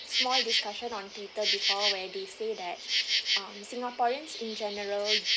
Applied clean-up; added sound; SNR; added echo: none; Insect; -3 dB; none.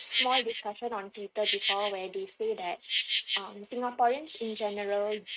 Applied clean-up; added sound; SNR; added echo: neural mask model RNNoise.